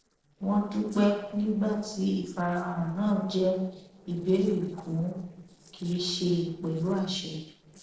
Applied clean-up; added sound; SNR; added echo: neural separator model SepFormer DNS4.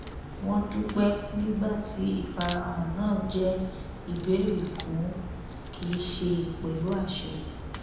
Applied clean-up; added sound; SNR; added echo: none; Crack; 7 dB; reverberation time 1.0 s.